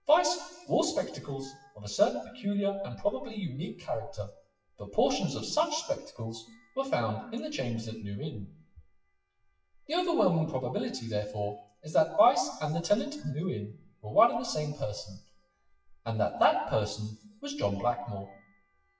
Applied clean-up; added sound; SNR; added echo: classical method WPE with log-MMSE.